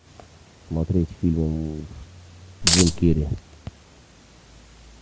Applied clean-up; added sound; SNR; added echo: none; Coin (dropping); -4 dB; none.